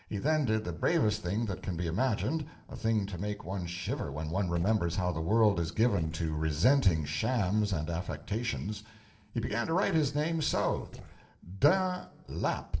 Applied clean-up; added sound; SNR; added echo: neural separator model SepFormer DNS4.